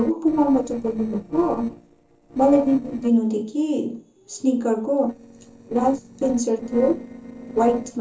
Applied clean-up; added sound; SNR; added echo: neural separator model SepFormer DNS4.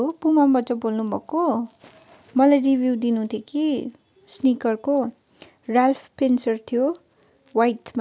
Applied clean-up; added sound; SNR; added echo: none; none; none; none.